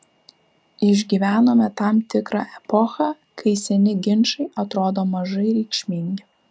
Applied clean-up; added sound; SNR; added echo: none; none; none; none.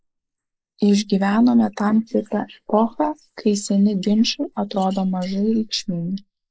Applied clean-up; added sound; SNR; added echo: neural mask model Resemble Enhance denoiser.